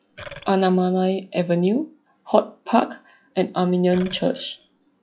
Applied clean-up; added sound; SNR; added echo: classical method log-MMSE.